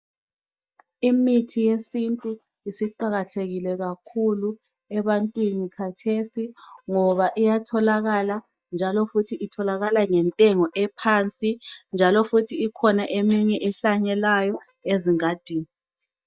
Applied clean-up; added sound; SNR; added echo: neural mask model DeepFilterNet 3.